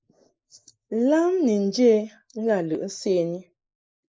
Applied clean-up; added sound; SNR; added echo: neural mask model Resemble Enhance denoiser.